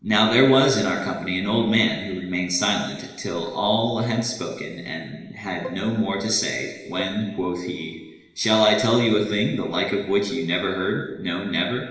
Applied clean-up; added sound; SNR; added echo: none; Bowed string instrument; 17 dB; reverberation time 1.1 s.